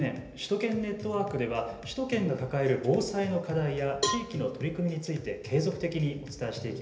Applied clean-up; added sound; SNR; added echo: none; Cowbell; 7 dB; reverberation time 1.4 s.